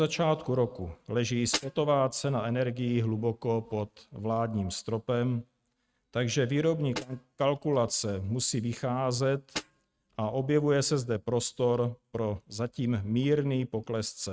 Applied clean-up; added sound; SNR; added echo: neural mask model RNNoise.